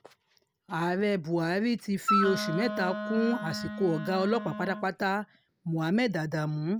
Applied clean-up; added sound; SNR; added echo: none; Wind instrument, woodwind instrument; 4 dB; none.